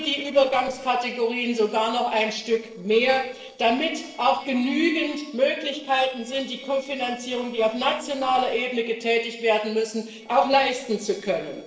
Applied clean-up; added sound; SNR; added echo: neural separator model SepFormer DNS4.